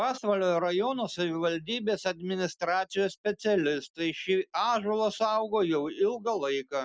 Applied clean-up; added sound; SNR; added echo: none; none; none; none.